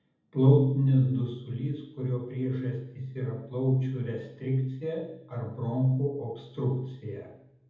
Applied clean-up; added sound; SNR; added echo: none; none; none; reverberation time 0.8 s.